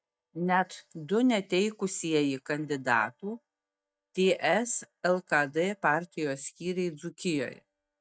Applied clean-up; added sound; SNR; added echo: neural mask model DeepFilterNet 3.